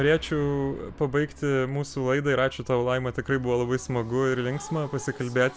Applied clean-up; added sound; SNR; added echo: none; none; none; none.